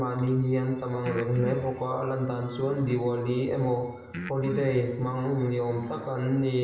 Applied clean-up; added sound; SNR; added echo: none; Breathing; 15 dB; reverberation time 0.9 s.